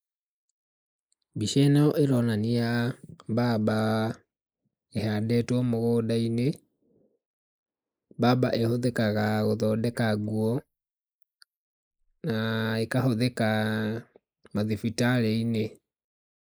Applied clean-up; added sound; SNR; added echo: neural mask model Resemble Enhance denoiser.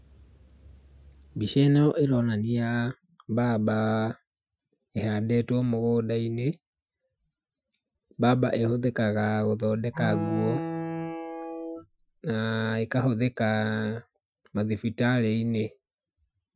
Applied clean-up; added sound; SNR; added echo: classical method Wiener filter.